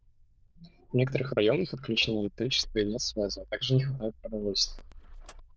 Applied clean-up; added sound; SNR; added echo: neural diffusion model UNIVERSE++.